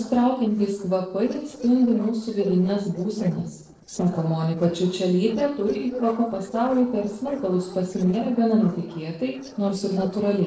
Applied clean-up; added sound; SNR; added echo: neural separator model SepFormer DNS4.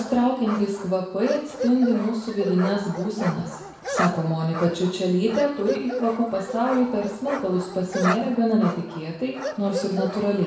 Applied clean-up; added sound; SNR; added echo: none; Bark; 9 dB; reverberation time 0.7 s.